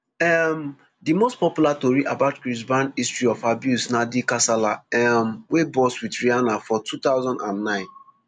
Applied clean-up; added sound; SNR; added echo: none; none; none; none.